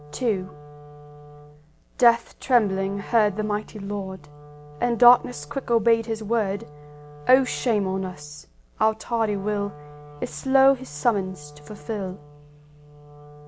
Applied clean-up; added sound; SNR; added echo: none; Wind instrument, woodwind instrument; 19 dB; none.